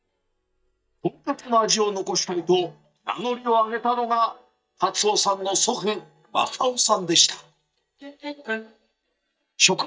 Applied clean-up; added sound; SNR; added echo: neural mask model DeepFilterNet 3.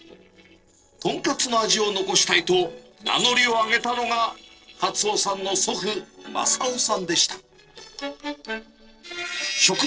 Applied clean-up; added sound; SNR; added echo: neural separator model SepFormer DNS4.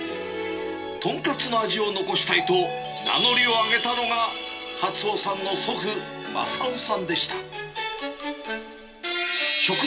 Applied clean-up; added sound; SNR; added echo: none; Doorbell; 17 dB; reverberation time 0.2 s.